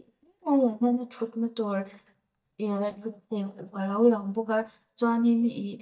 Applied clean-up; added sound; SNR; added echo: neural mask model DeepFilterNet 3.